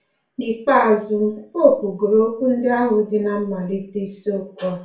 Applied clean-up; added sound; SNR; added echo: none; none; none; reverberation time 0.4 s.